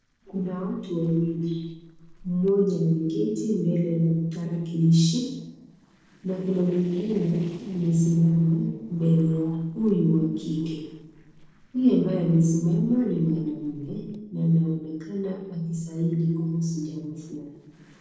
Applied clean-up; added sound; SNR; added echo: neural separator model SepFormer DNS4.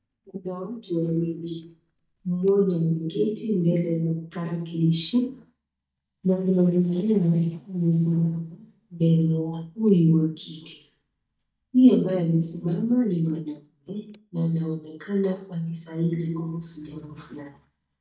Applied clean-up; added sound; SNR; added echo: neural mask model DeepFilterNet 3.